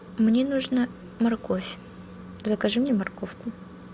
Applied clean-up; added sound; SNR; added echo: none; none; none; none.